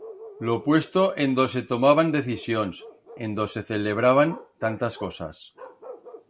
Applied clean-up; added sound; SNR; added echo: none; Bark; 20 dB; none.